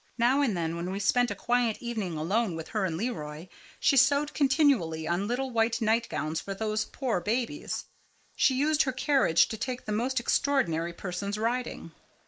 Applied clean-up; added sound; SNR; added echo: neural mask model Resemble Enhance denoiser.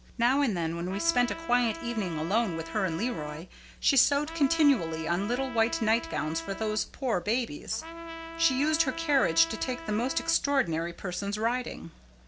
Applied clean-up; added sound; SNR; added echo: none; Trumpet; 12 dB; none.